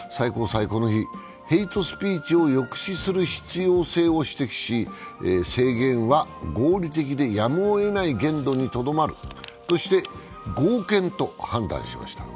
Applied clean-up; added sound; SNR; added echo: none; none; none; none.